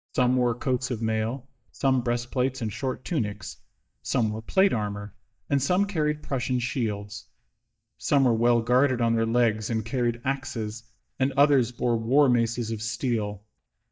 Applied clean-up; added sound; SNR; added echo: neural mask model DeepFilterNet 3.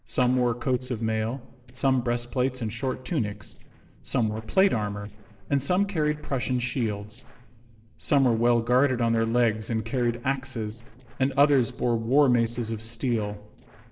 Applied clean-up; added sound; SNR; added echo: neural separator model SepFormer DNS4.